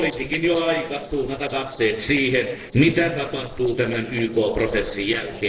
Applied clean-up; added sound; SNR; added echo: neural separator model SepFormer DNS4.